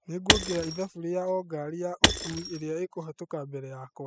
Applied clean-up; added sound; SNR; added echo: classical method spectral subtraction.